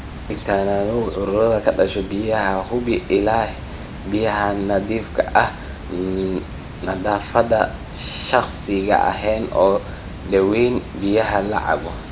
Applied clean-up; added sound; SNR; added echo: none; Water; 12 dB; none.